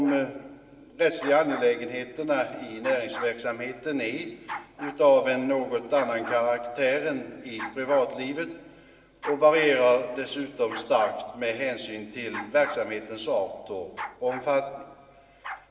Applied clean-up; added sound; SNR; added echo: none; Bark; 16 dB; reverberation time 2.7 s.